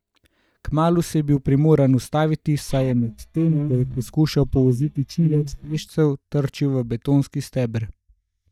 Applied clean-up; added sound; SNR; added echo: neural mask model DeepFilterNet 3.